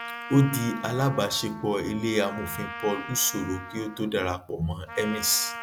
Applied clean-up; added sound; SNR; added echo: none; Trumpet; 12 dB; none.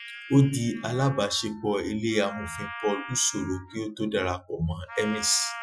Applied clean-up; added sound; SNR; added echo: classical method Wiener filter.